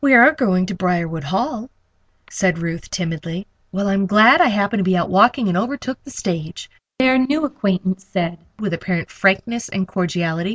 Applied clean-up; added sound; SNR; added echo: none; none; none; none.